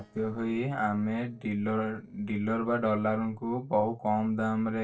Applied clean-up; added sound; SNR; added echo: neural separator model SepFormer DNS4.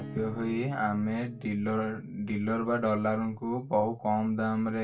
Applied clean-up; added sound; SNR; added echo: none; Acoustic guitar / Strum; 17 dB; reverberation time 0.2 s.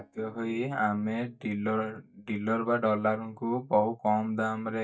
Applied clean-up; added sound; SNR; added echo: neural mask model DeepFilterNet 3.